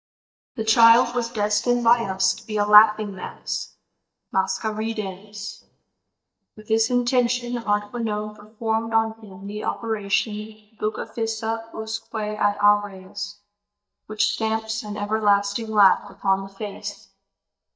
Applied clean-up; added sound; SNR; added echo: neural mask model DeepFilterNet 3.